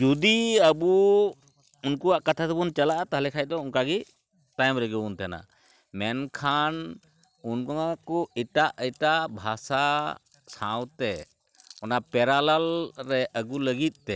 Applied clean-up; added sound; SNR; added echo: none; none; none; none.